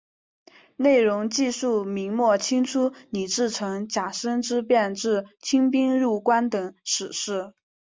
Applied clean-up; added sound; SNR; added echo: none; none; none; none.